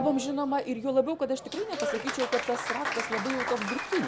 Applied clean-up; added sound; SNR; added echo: none; Applause; 5 dB; none.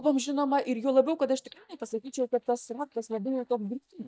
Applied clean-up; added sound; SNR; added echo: neural mask model DeepFilterNet 3.